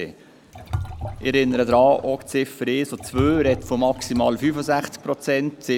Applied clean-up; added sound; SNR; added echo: none; Liquid; 12 dB; none.